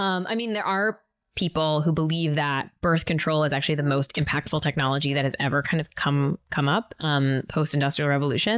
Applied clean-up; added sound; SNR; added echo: neural mask model DeepFilterNet 3.